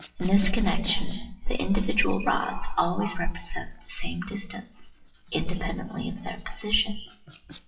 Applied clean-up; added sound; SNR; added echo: classical method WPE with log-MMSE.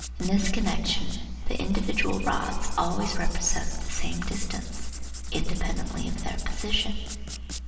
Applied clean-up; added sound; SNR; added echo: none; Writing; 18 dB; reverberation time 2.0 s.